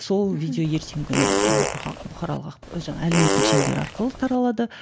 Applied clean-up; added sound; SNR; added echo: none; Fart; 0 dB; none.